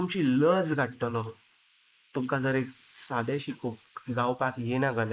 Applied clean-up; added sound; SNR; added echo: neural mask model Resemble Enhance denoiser.